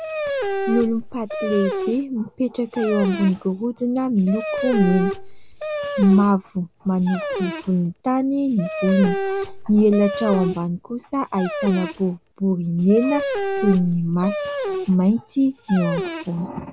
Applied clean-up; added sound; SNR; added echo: none; Dog; 7 dB; none.